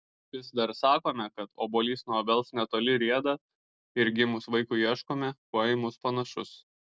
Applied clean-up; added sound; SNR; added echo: none; none; none; none.